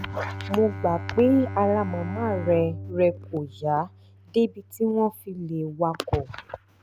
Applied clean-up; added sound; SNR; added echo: none; Bowed string instrument; 11 dB; none.